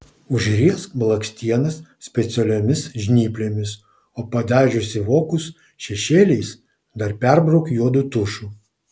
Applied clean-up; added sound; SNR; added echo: none; none; none; none.